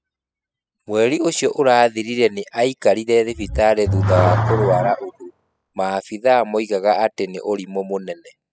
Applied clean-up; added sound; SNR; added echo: classical method spectral subtraction.